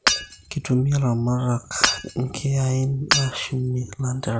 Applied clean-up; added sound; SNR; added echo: none; Shatter / Hammer; 4 dB; none.